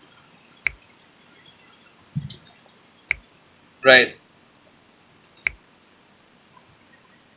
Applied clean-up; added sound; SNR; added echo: none; Finger snapping; 11 dB; none.